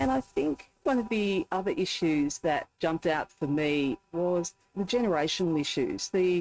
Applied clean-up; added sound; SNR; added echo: neural mask model RNNoise.